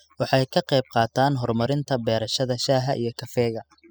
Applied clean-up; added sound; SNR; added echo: classical method spectral subtraction.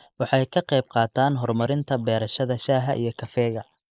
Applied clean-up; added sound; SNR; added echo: neural mask model Resemble Enhance denoiser.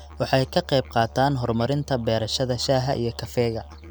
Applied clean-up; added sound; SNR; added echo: none; Musical instrument; 18 dB; none.